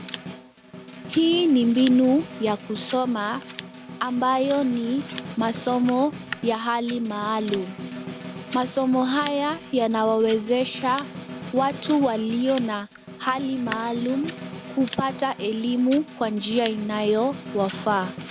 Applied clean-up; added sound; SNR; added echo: none; Scissors + Snare drum; 12 dB; none.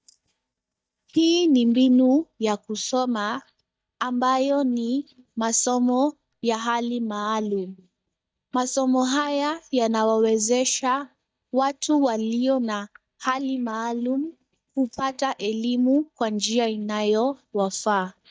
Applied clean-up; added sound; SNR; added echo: neural mask model DeepFilterNet 3.